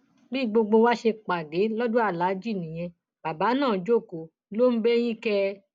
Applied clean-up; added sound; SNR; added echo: none; none; none; none.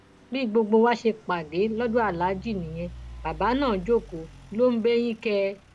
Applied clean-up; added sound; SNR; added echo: none; Idling / Truck; 19 dB; none.